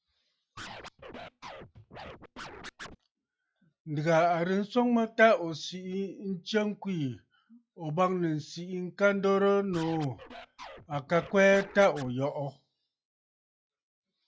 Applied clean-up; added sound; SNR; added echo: classical method log-MMSE.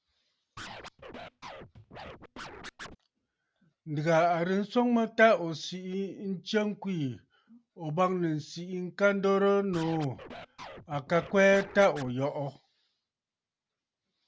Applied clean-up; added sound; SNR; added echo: none; Scratching (performance technique); 15 dB; none.